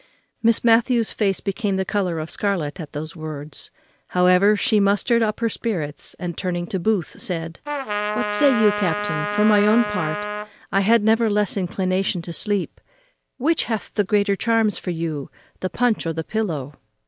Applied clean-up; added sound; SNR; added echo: none; Trumpet; 4 dB; none.